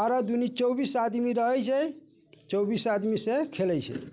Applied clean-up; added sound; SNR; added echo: none; none; none; none.